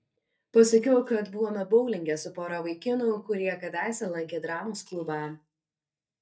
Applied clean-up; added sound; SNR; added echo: neural mask model DeepFilterNet 3.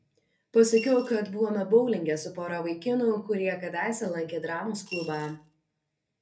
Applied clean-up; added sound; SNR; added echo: none; Coin (dropping) / Glass; 16 dB; reverberation time 0.3 s.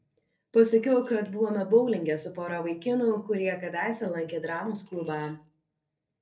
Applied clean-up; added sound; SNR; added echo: neural separator model SepFormer DNS4.